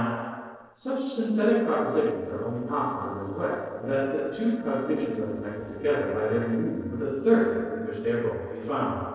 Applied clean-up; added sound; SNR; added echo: neural separator model SepFormer DNS4.